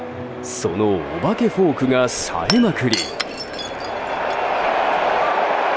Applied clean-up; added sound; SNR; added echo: none; Shatter / Crushing; 11 dB; none.